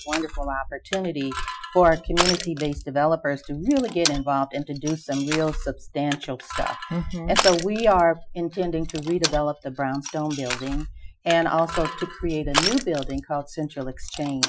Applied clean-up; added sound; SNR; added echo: classical method Wiener filter.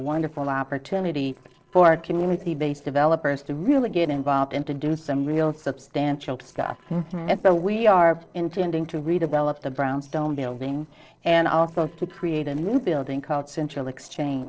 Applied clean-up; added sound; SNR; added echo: neural separator model SepFormer DNS4.